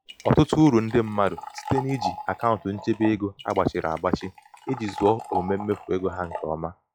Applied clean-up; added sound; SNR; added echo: classical method log-MMSE.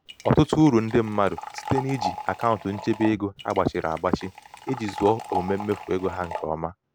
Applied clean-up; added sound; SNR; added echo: none; Liquid; 11 dB; none.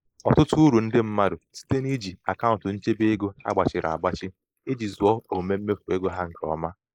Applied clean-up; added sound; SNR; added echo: neural mask model Resemble Enhance denoiser.